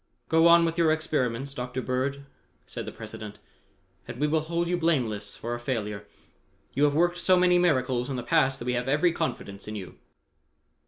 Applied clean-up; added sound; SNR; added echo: none; none; none; none.